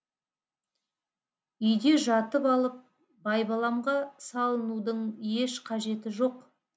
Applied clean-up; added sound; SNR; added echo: none; none; none; none.